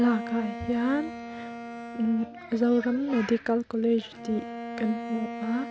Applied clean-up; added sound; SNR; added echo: none; Bowed string instrument; 11 dB; none.